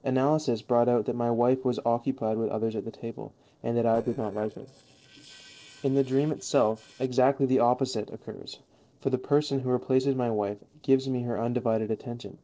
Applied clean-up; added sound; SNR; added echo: neural separator model SepFormer DNS4.